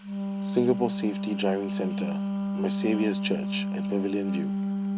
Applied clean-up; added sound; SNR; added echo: none; Wind instrument, woodwind instrument; 0 dB; none.